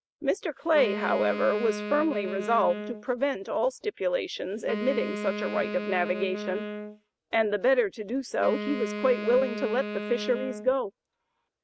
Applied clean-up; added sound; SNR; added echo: neural mask model RNNoise.